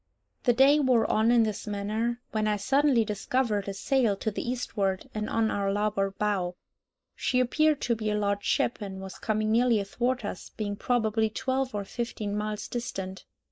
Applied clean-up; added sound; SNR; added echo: neural mask model Resemble Enhance denoiser.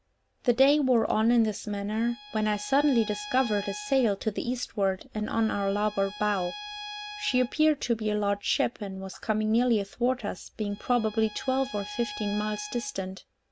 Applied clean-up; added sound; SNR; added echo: none; Bowed string instrument; 15 dB; none.